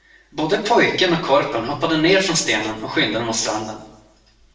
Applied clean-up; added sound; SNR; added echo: none; none; none; reverberation time 0.8 s.